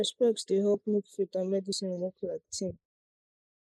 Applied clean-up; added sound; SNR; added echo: neural mask model Resemble Enhance denoiser.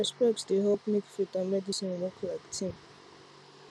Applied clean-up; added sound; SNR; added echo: none; none; none; none.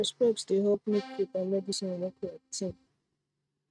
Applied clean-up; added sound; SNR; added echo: neural mask model RNNoise.